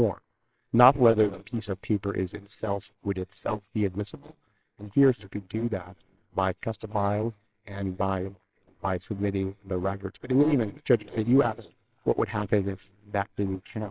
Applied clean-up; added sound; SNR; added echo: neural separator model SepFormer WHAMR!.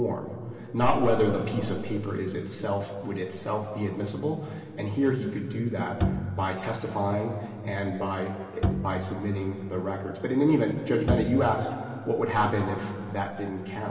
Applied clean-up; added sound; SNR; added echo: none; Bowed string instrument; 4 dB; reverberation time 2.5 s.